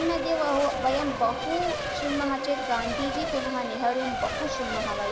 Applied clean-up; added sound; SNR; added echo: none; Race car, auto racing / Accelerating, revving, vroom / Mechanisms; 2 dB; none.